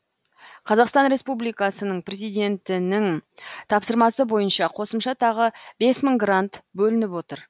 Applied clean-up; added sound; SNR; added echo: none; none; none; none.